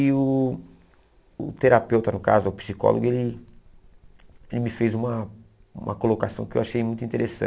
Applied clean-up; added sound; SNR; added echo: none; none; none; none.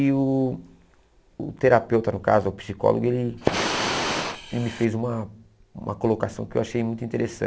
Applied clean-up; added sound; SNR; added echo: none; Fire; 2 dB; none.